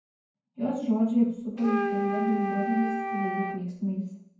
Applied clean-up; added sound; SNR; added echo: none; Wind instrument, woodwind instrument; 4 dB; reverberation time 0.9 s.